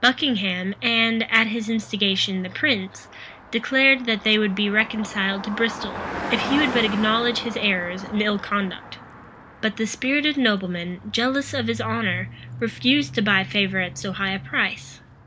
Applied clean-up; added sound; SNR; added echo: none; Car passing by; 12 dB; none.